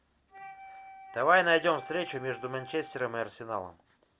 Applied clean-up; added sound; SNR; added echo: none; Wind instrument, woodwind instrument; 17 dB; none.